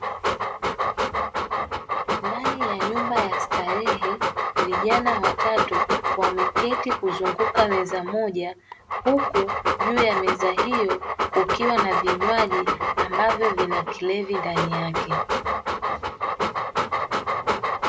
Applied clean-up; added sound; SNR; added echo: none; Dog; -3 dB; none.